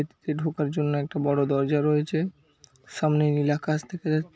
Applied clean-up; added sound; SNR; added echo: none; none; none; none.